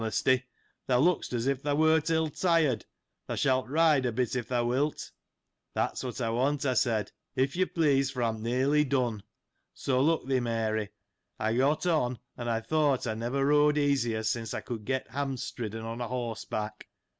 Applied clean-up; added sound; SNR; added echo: none; none; none; none.